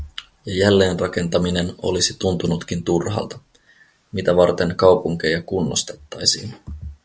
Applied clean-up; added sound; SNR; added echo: none; none; none; none.